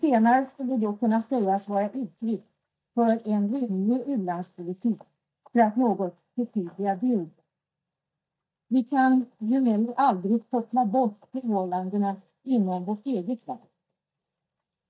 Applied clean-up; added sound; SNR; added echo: neural mask model DeepFilterNet 3.